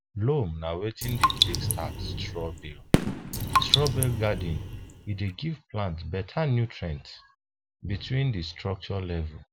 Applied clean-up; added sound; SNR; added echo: none; Fireworks + Raindrop; -3 dB; none.